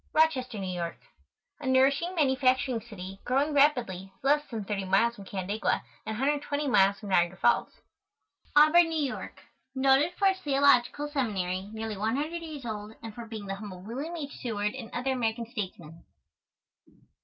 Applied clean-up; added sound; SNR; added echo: none; none; none; none.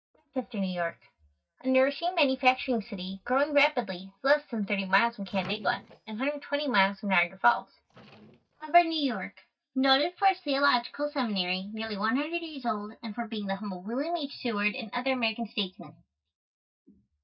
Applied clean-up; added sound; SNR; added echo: neural mask model DeepFilterNet 3.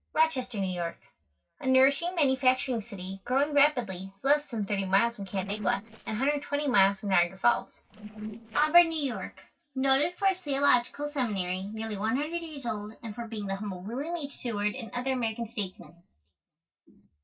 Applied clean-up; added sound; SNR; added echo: neural separator model SepFormer DNS4.